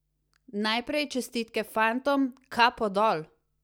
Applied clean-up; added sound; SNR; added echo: none; none; none; none.